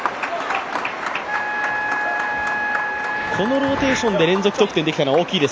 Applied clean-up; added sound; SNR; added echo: none; Wind instrument, woodwind instrument; 6 dB; none.